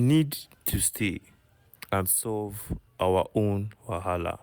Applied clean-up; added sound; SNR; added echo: none; none; none; none.